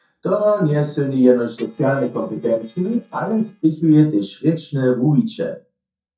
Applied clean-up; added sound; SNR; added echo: neural mask model DeepFilterNet 3.